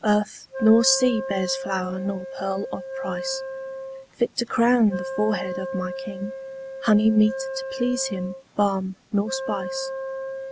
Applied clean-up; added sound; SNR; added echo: none; Wind instrument, woodwind instrument; 8 dB; none.